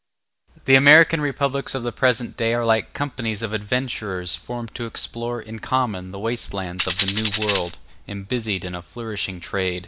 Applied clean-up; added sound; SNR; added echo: none; Tambourine; 5 dB; none.